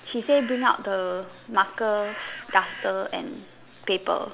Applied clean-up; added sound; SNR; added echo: none; Bird; 12 dB; none.